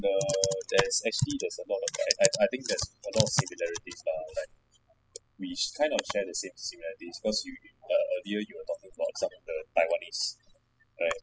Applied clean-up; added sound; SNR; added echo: classical method spectral subtraction.